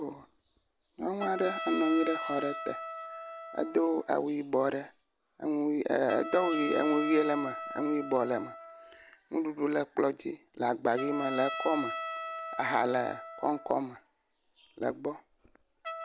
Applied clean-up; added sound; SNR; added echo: none; Trumpet; 9 dB; none.